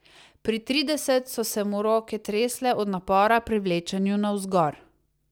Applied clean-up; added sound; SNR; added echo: none; none; none; none.